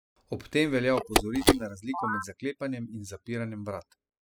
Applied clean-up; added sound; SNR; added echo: classical method spectral subtraction.